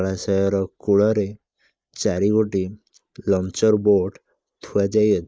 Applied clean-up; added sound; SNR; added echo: neural mask model Resemble Enhance denoiser.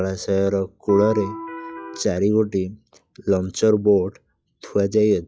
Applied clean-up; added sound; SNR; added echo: classical method log-MMSE.